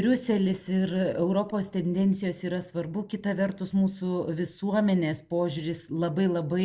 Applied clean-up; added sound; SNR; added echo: none; none; none; none.